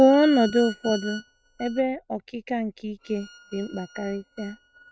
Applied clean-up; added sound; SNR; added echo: neural mask model RNNoise.